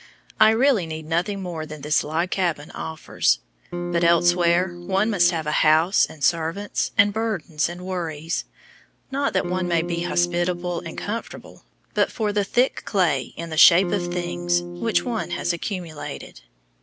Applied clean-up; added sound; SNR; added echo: none; Electric guitar / Strum; 6 dB; none.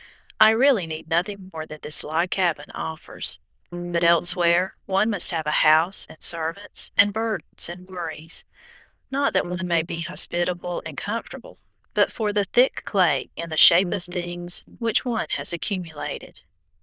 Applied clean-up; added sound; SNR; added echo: neural diffusion model UNIVERSE++.